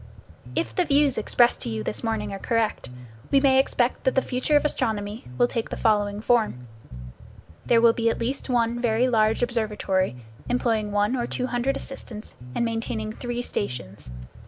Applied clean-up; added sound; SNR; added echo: none; Bass guitar; 13 dB; none.